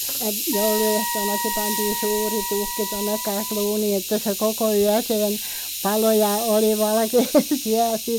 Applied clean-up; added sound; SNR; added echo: none; Wind instrument, woodwind instrument + Hiss; 5 dB; none.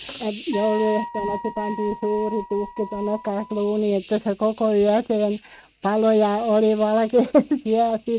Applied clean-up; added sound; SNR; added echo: neural mask model RNNoise.